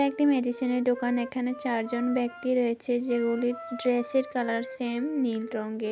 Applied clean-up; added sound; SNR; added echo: none; Wind instrument, woodwind instrument; 16 dB; none.